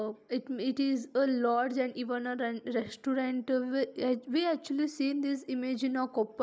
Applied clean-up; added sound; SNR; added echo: none; none; none; none.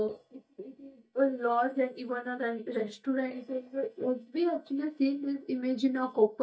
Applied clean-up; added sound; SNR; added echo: neural mask model DeepFilterNet 3.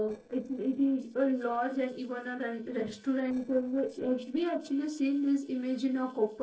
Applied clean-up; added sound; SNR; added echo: neural separator model SepFormer DNS4.